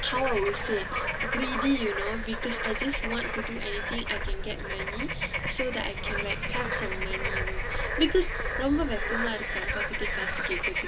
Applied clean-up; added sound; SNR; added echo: none; Bird / Frog; -1 dB; none.